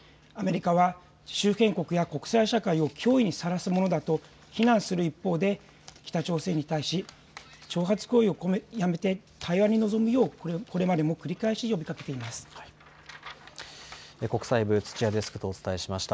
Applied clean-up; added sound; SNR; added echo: none; none; none; none.